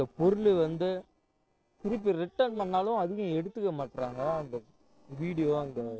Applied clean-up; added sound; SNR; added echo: neural separator model SepFormer DNS4.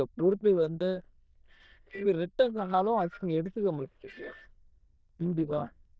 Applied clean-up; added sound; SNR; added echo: neural diffusion model UNIVERSE++.